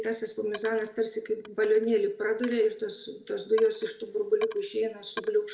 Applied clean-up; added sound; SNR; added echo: none; Coin (dropping); 19 dB; reverberation time 0.8 s.